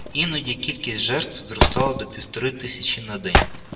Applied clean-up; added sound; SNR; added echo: none; Wood; 0 dB; reverberation time 0.6 s.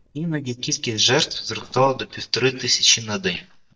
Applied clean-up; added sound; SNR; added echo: neural mask model DeepFilterNet 3.